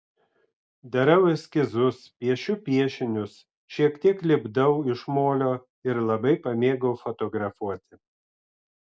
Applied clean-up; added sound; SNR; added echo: none; none; none; none.